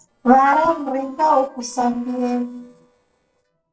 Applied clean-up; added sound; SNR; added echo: neural separator model SepFormer DNS4.